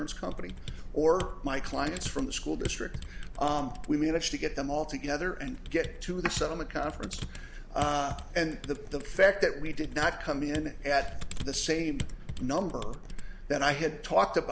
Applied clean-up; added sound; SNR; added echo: none; Computer keyboard; 13 dB; none.